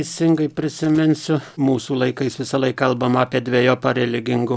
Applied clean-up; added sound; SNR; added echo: none; none; none; none.